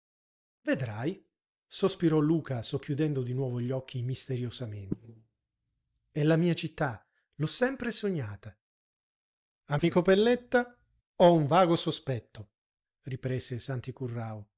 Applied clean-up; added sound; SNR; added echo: neural mask model DeepFilterNet 3.